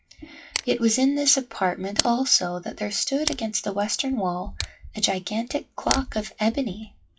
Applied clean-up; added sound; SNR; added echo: classical method WPE with log-MMSE.